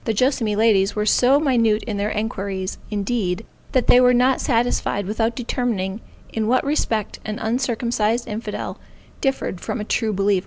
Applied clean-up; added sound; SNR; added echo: none; none; none; none.